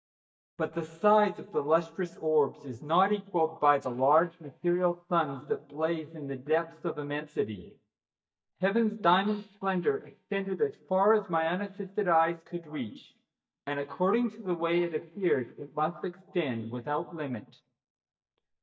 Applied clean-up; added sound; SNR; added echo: neural mask model DeepFilterNet 3.